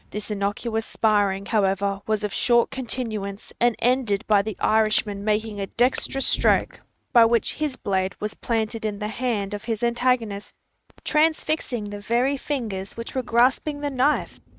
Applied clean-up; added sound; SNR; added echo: neural mask model RNNoise.